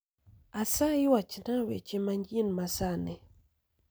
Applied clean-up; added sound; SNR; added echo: none; none; none; none.